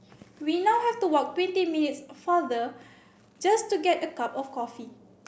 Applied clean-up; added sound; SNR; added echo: none; none; none; none.